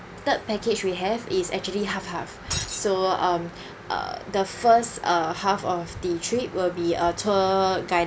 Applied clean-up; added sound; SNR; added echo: none; Shatter; 7 dB; none.